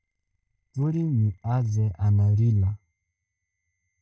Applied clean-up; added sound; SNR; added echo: neural mask model DeepFilterNet 3.